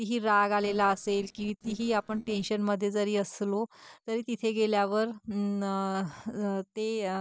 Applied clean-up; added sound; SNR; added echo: neural separator model SepFormer DNS4.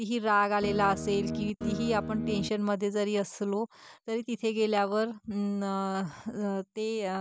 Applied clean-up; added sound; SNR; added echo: none; Guitar; 4 dB; none.